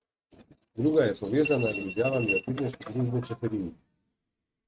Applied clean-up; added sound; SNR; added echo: neural mask model RNNoise.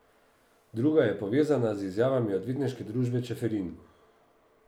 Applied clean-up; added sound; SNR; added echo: none; none; none; none.